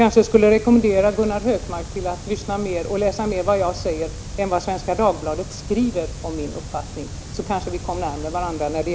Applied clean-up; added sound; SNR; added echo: none; none; none; none.